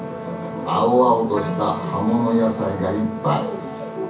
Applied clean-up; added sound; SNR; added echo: none; Trumpet; 12 dB; reverberation time 0.6 s.